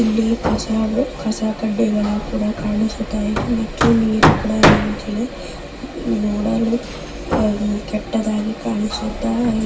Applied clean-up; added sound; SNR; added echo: none; Hammer; 4 dB; reverberation time 0.2 s.